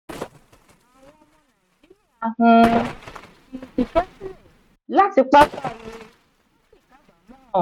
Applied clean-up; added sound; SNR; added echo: neural mask model RNNoise.